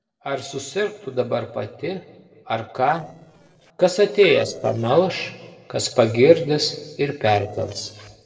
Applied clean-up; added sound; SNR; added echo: neural separator model SepFormer DNS4.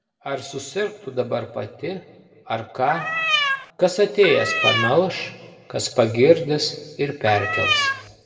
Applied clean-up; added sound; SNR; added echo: none; Cat; 0 dB; reverberation time 1.2 s.